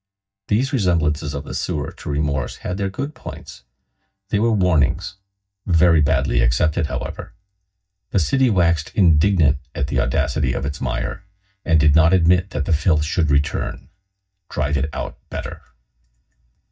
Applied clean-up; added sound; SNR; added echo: neural mask model DeepFilterNet 3.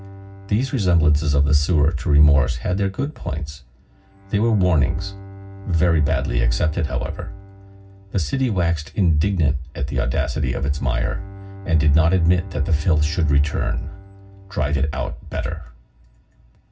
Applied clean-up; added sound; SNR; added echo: none; Bowed string instrument; 19 dB; reverberation time 0.4 s.